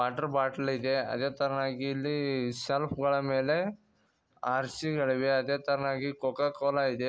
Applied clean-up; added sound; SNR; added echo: none; none; none; none.